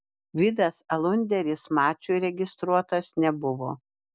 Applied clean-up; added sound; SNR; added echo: none; none; none; none.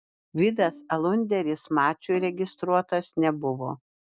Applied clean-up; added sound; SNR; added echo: neural mask model DeepFilterNet 3.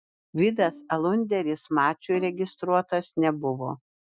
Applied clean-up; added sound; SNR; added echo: classical method Wiener filter.